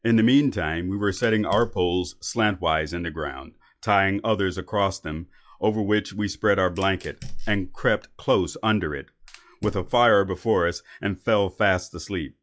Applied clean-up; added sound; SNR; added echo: classical method log-MMSE.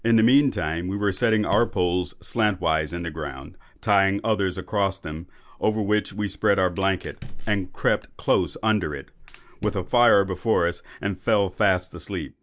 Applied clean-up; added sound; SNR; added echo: none; Fire; 15 dB; none.